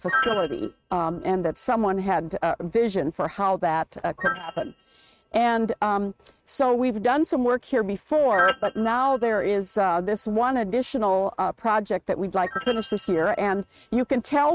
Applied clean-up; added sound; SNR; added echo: neural mask model RNNoise.